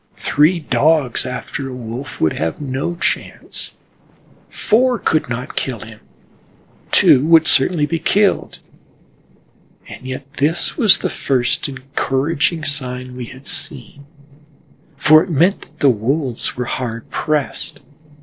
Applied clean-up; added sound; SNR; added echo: neural separator model SepFormer DNS4.